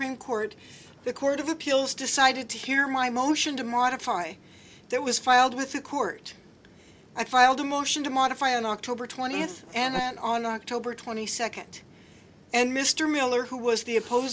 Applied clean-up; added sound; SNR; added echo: none; Insect; 15 dB; none.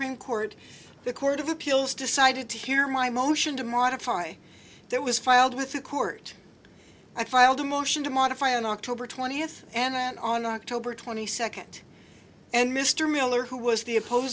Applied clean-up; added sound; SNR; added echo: none; none; none; none.